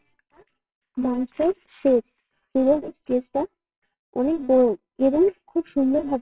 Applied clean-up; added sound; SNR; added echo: neural separator model SepFormer WHAMR!.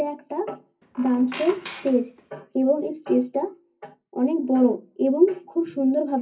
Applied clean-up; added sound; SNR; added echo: none; Squeak; 16 dB; reverberation time 0.3 s.